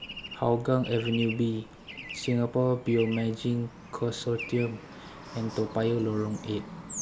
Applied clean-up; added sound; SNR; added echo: none; Traffic noise, roadway noise / Bird; 13 dB; none.